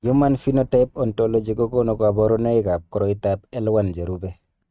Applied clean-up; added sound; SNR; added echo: neural mask model RNNoise.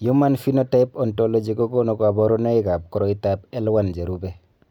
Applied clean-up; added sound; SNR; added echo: none; none; none; none.